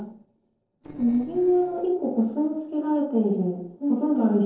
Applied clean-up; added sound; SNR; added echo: neural separator model SepFormer DNS4.